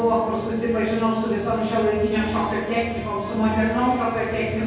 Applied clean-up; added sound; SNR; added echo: none; Harp; 16 dB; reverberation time 1.3 s.